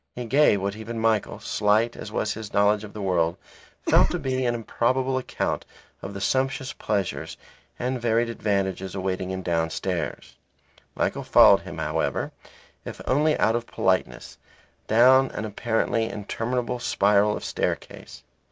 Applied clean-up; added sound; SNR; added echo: neural mask model DeepFilterNet 3.